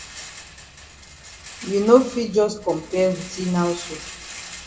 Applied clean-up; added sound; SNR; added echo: none; Rattle; 16 dB; reverberation time 1.2 s.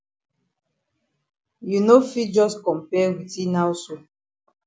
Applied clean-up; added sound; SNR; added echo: none; none; none; none.